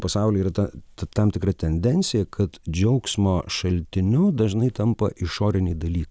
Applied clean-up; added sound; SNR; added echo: none; none; none; none.